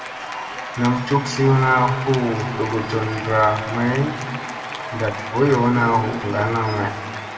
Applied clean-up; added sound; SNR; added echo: none; Applause / Cheering; 10 dB; reverberation time 1.8 s.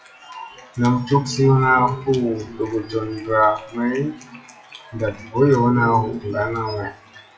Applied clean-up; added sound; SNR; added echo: classical method WPE with log-MMSE.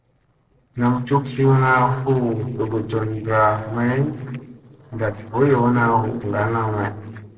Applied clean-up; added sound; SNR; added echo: neural separator model SepFormer DNS4.